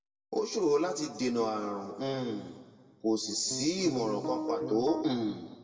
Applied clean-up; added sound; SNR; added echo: none; Piano; 5 dB; reverberation time 1.6 s.